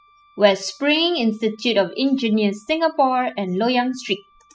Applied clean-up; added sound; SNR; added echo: classical method spectral subtraction.